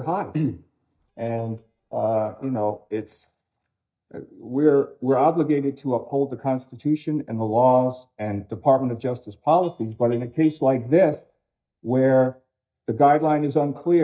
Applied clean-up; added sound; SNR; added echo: neural mask model DeepFilterNet 3.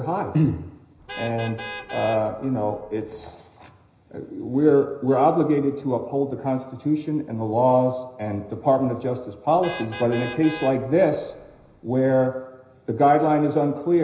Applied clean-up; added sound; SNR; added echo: none; Vehicle horn, car horn, honking; 15 dB; reverberation time 0.9 s.